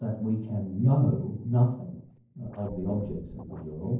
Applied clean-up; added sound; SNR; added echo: neural separator model SepFormer DNS4.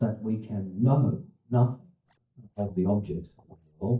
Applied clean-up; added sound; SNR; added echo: neural mask model DeepFilterNet 3.